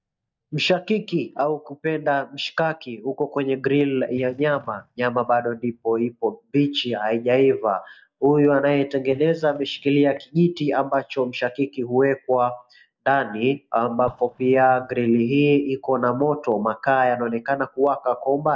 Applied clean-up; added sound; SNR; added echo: neural mask model DeepFilterNet 3.